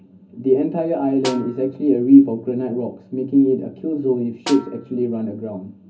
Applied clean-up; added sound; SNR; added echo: none; Snare drum; 16 dB; reverberation time 0.4 s.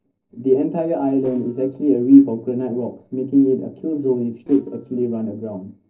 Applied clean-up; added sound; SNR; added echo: neural separator model SepFormer DNS4.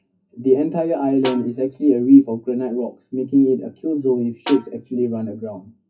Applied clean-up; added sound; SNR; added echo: classical method WPE with log-MMSE.